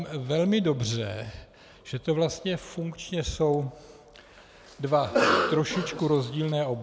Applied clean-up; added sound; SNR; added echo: none; Cough; 1 dB; none.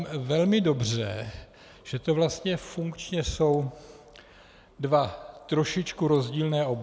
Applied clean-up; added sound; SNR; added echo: none; none; none; none.